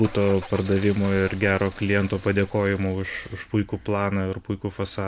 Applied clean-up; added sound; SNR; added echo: none; Car; 17 dB; none.